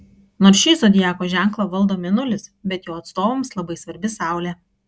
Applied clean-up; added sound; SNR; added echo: none; none; none; none.